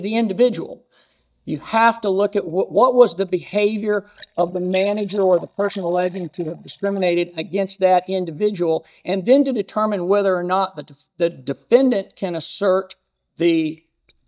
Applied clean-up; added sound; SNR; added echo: neural mask model DeepFilterNet 3.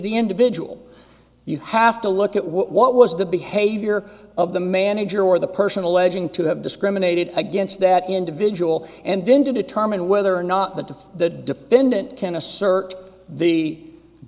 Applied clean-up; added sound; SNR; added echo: none; none; none; none.